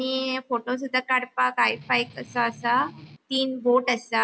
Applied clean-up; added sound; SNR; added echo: none; Strum; 20 dB; none.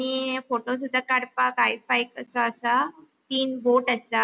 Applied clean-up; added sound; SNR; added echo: none; none; none; none.